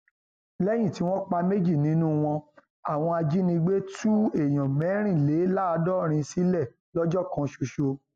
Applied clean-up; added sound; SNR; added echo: none; none; none; none.